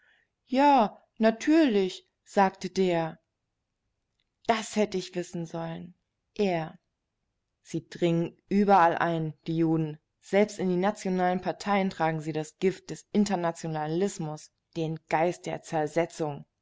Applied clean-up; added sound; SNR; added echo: none; none; none; none.